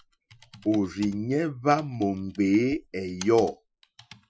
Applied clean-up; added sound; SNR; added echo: classical method Wiener filter.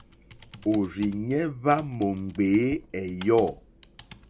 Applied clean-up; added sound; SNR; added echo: none; Computer keyboard; 19 dB; none.